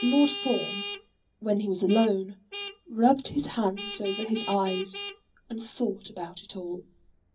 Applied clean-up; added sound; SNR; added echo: none; Vehicle horn, car horn, honking; 12 dB; reverberation time 0.4 s.